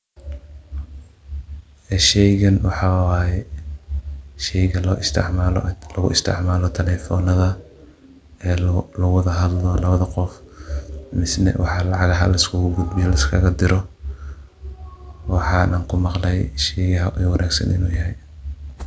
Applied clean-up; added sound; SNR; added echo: none; none; none; none.